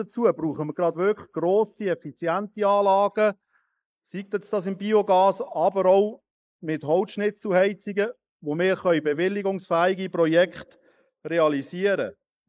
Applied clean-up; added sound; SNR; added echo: neural mask model Resemble Enhance denoiser.